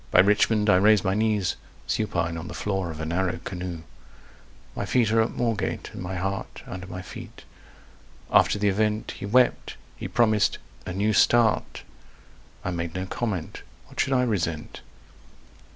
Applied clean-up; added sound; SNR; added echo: none; none; none; none.